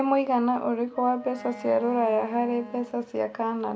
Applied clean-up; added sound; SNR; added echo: none; Wind instrument, woodwind instrument; 18 dB; none.